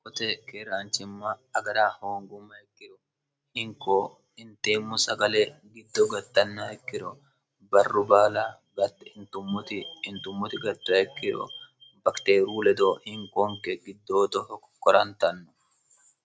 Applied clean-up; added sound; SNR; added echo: none; none; none; none.